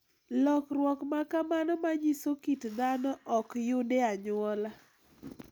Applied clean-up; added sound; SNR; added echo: none; none; none; none.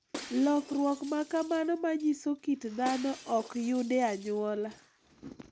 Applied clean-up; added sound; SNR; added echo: none; Shatter; 16 dB; none.